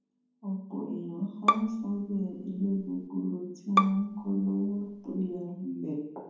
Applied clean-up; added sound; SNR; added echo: none; Bowed string instrument; 1 dB; reverberation time 1.2 s.